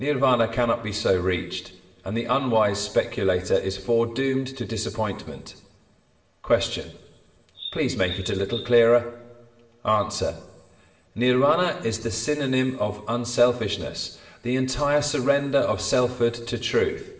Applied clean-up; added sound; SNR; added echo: none; Bird vocalization, bird call, bird song; 13 dB; reverberation time 1.0 s.